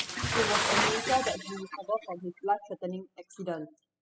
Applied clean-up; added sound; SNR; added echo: classical method spectral subtraction.